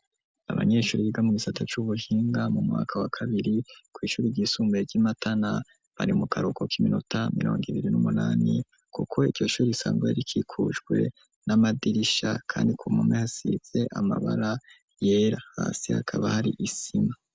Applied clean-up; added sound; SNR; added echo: none; none; none; none.